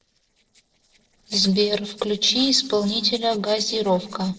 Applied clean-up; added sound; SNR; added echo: neural separator model SepFormer DNS4.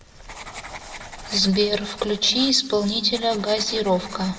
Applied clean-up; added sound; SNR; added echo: none; Writing; 15 dB; reverberation time 1.0 s.